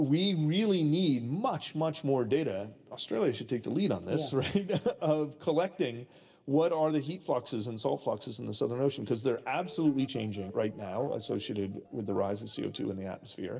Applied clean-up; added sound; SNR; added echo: neural separator model SepFormer DNS4.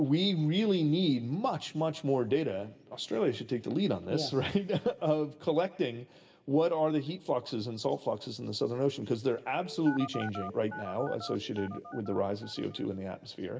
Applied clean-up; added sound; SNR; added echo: none; Telephone; 13 dB; reverberation time 0.9 s.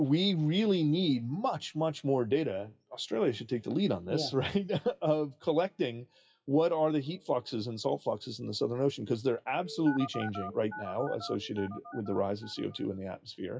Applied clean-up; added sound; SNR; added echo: classical method WPE with log-MMSE.